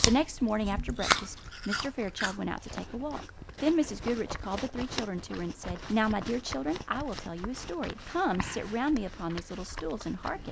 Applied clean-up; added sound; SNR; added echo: none; Chewing, mastication; 5 dB; none.